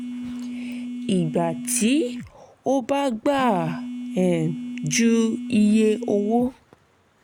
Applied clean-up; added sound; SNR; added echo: none; Telephone; 9 dB; none.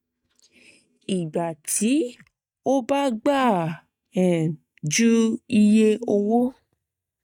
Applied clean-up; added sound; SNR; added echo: neural mask model DeepFilterNet 3.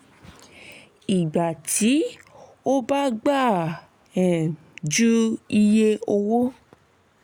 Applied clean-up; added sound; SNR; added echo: none; none; none; none.